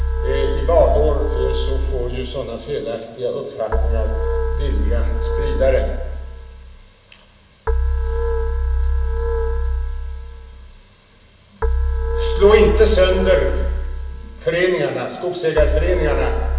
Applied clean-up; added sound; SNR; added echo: none; Keyboard (musical); -1 dB; reverberation time 1.1 s.